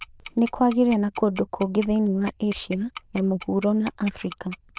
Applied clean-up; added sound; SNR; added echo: neural diffusion model UNIVERSE++.